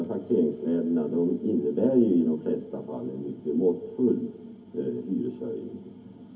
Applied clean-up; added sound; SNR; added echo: none; none; none; reverberation time 0.3 s.